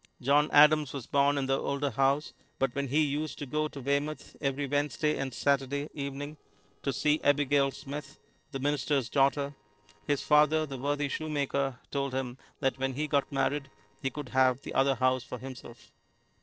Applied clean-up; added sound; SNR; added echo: neural separator model SepFormer DNS4.